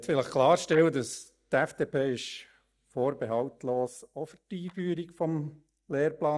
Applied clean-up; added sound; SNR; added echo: neural mask model DeepFilterNet 3.